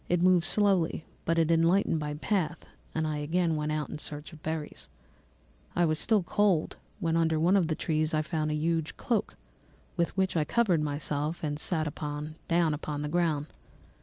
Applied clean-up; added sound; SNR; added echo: none; none; none; none.